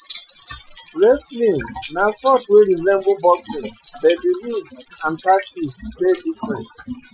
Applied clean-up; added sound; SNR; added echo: classical method Wiener filter.